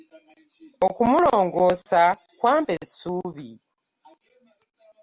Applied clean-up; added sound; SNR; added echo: none; none; none; none.